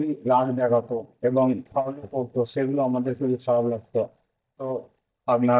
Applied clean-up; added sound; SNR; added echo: neural mask model DeepFilterNet 3.